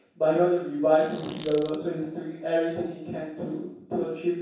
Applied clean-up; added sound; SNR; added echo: none; Fart; 17 dB; reverberation time 0.7 s.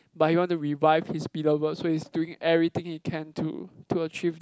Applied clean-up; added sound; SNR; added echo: none; none; none; none.